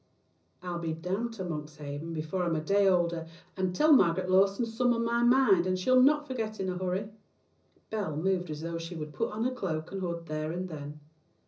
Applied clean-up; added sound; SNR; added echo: none; none; none; reverberation time 0.5 s.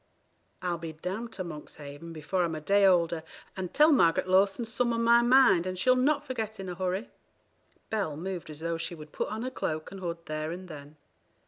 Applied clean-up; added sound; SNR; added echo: none; none; none; none.